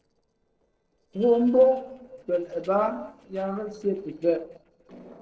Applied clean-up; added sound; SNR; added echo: neural separator model SepFormer DNS4.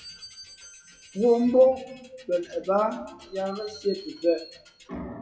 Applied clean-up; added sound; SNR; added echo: classical method WPE with log-MMSE.